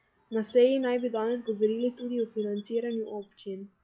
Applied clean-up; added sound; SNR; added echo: classical method log-MMSE.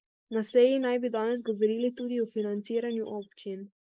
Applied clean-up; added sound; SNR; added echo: neural mask model Resemble Enhance denoiser.